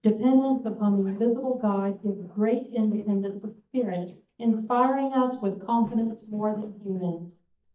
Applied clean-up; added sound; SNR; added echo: neural mask model DeepFilterNet 3.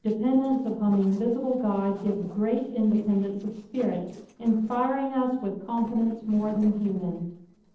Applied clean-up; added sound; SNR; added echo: neural separator model SepFormer DNS4.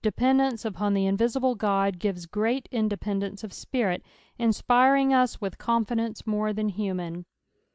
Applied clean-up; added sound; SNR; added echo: none; none; none; none.